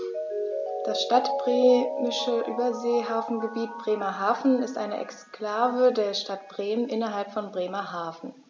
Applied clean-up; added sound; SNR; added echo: none; Mallet percussion; 8 dB; none.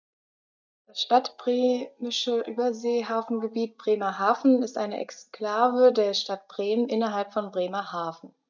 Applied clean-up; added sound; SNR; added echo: neural mask model DeepFilterNet 3.